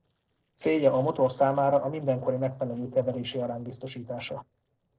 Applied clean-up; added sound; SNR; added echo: neural separator model SepFormer DNS4.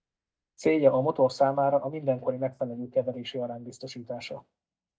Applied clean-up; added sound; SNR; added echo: neural mask model DeepFilterNet 3.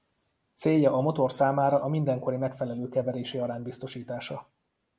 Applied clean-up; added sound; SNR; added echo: none; none; none; none.